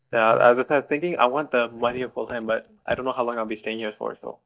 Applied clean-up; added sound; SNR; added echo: neural mask model DeepFilterNet 3.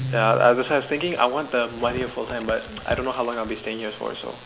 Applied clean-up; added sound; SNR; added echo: none; Tearing + Guitar; 12 dB; none.